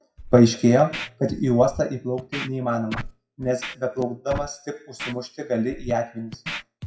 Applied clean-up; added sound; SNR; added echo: classical method WPE with log-MMSE.